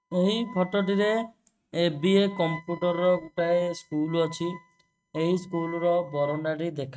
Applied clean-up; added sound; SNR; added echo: neural mask model RNNoise.